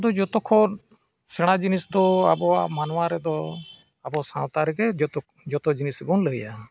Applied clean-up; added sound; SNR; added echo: none; none; none; none.